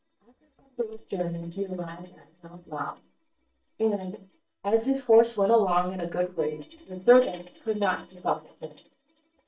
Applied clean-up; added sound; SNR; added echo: neural mask model DeepFilterNet 3.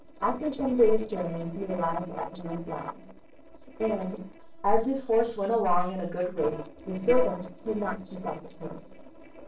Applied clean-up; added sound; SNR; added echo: neural separator model SepFormer DNS4.